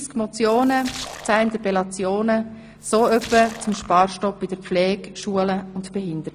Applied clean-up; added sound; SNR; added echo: none; Splash, splatter; 15 dB; none.